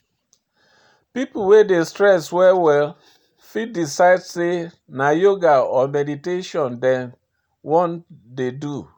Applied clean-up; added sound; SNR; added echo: none; none; none; none.